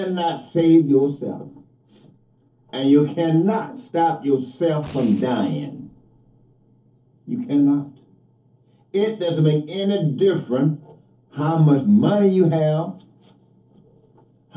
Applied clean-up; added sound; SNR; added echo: neural separator model SepFormer DNS4.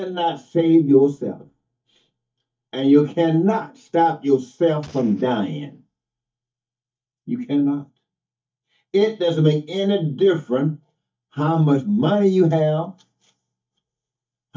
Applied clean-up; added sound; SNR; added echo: neural mask model DeepFilterNet 3.